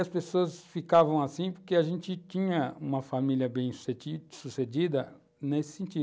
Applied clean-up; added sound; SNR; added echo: none; none; none; none.